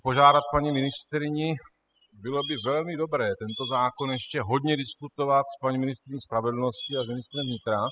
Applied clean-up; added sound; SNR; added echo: classical method spectral subtraction.